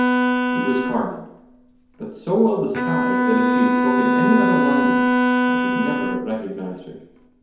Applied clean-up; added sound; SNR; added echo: none; Bowed string instrument; -4 dB; reverberation time 0.9 s.